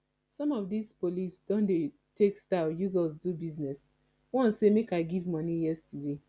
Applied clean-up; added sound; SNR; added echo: none; none; none; none.